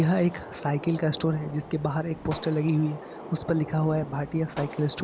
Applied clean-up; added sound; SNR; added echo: none; Gunshot, gunfire; 13 dB; none.